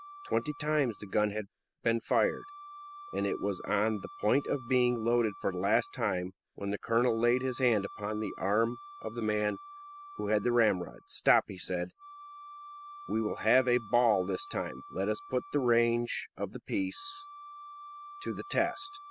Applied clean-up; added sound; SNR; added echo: none; Wind instrument, woodwind instrument; 17 dB; none.